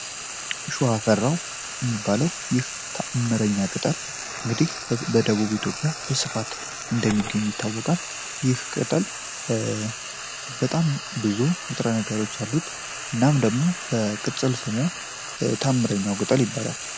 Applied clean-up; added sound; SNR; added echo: none; Frying (food); 9 dB; none.